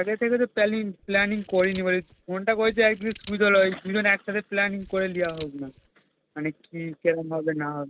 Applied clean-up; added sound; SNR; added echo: none; Scissors; 20 dB; none.